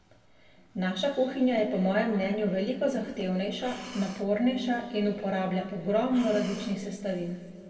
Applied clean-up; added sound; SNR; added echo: none; Breathing; 18 dB; reverberation time 2.0 s.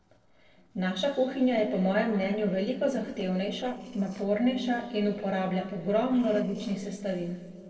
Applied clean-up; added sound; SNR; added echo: neural separator model SepFormer DNS4.